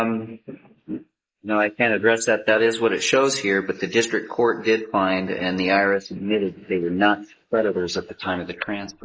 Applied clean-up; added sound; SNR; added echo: neural mask model Resemble Enhance denoiser.